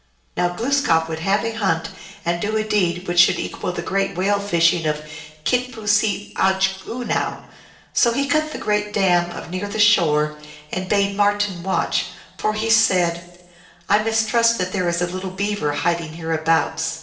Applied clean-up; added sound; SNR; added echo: none; none; none; reverberation time 0.8 s.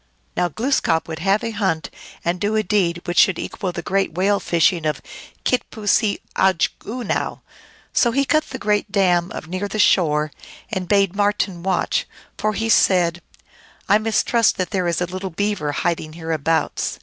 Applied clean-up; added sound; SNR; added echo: none; none; none; none.